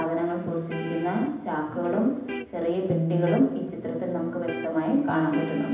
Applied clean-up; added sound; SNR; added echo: none; Electric guitar; 7 dB; reverberation time 0.9 s.